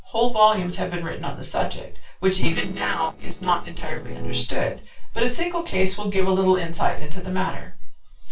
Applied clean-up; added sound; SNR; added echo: neural separator model SepFormer DNS4.